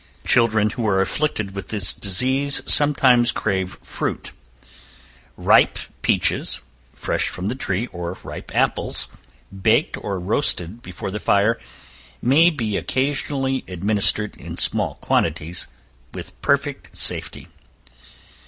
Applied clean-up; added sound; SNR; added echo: none; none; none; none.